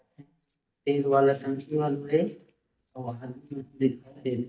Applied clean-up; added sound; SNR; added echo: neural mask model DeepFilterNet 3.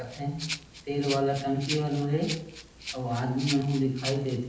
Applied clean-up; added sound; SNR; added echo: none; Rattle (instrument); 11 dB; reverberation time 0.8 s.